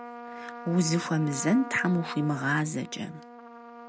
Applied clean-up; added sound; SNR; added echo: none; Trumpet; 13 dB; none.